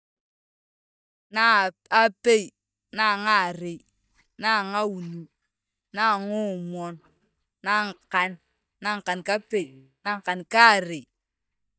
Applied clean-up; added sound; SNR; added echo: neural mask model DeepFilterNet 3.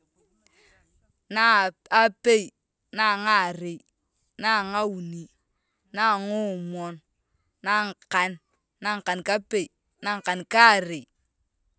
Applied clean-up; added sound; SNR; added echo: none; none; none; none.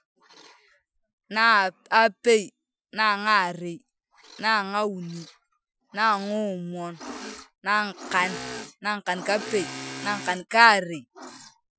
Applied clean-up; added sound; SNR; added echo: classical method Wiener filter.